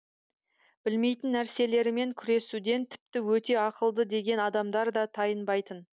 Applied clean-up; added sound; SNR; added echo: none; none; none; none.